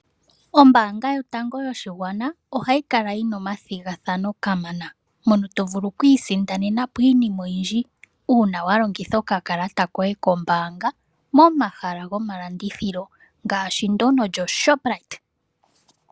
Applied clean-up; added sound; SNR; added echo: none; none; none; none.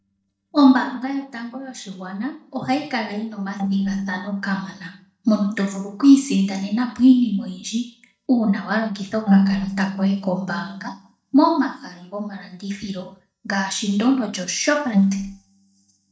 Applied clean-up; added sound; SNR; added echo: neural mask model DeepFilterNet 3.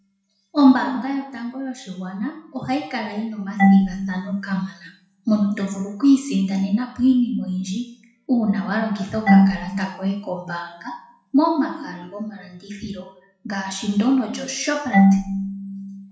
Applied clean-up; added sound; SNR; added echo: classical method WPE with log-MMSE.